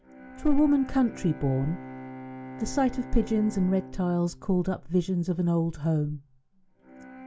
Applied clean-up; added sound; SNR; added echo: none; Bowed string instrument; 16 dB; none.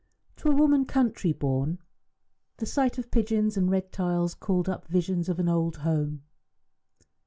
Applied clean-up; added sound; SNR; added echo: none; none; none; none.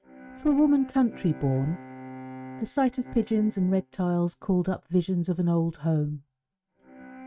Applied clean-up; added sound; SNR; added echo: neural mask model RNNoise.